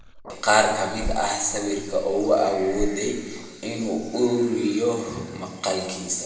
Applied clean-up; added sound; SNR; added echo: none; Growling; 12 dB; reverberation time 1.2 s.